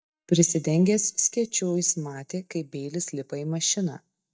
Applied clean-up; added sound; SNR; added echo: neural mask model DeepFilterNet 3.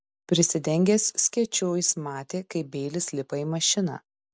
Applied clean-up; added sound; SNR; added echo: none; none; none; none.